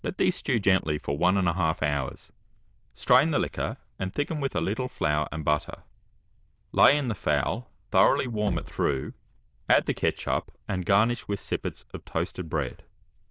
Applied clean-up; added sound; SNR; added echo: neural diffusion model UNIVERSE++.